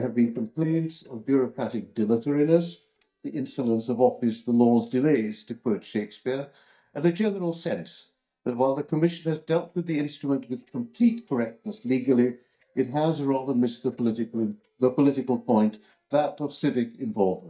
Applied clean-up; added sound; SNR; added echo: neural mask model DeepFilterNet 3.